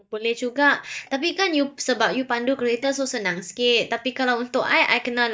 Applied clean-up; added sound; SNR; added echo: neural mask model DeepFilterNet 3.